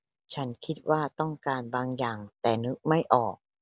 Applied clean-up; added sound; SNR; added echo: none; none; none; none.